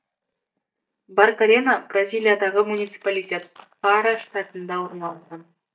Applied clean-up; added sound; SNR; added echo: neural mask model DeepFilterNet 3.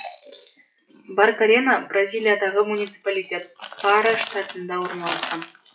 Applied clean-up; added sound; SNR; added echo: classical method WPE with log-MMSE.